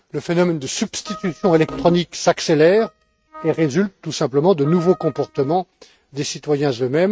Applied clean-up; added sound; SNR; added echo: neural mask model RNNoise.